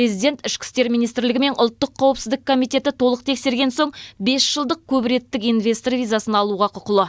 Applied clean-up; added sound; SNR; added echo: none; none; none; none.